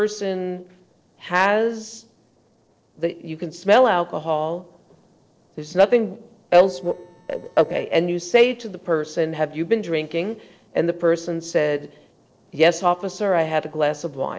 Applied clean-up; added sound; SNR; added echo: neural separator model SepFormer DNS4.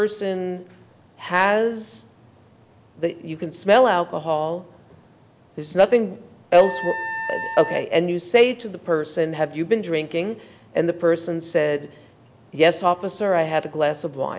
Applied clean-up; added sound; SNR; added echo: none; Wind instrument, woodwind instrument; 8 dB; none.